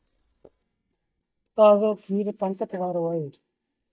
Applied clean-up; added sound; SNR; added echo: neural mask model DeepFilterNet 3.